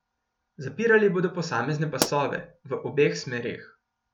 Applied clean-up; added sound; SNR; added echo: none; Explosion; 9 dB; none.